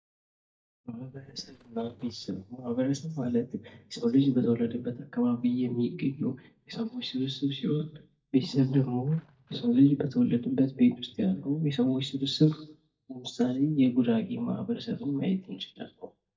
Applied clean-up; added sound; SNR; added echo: neural mask model DeepFilterNet 3.